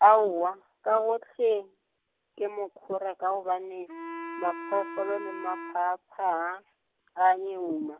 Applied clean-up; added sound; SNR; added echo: none; Wind instrument, woodwind instrument; 12 dB; none.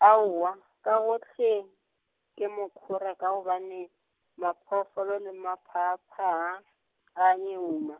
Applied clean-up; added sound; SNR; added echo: none; none; none; none.